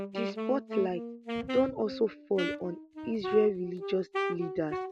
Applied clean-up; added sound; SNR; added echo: none; Wind instrument, woodwind instrument; 5 dB; none.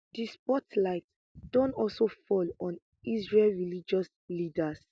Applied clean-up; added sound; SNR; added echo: none; none; none; none.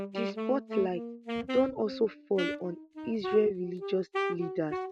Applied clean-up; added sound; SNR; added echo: neural mask model RNNoise.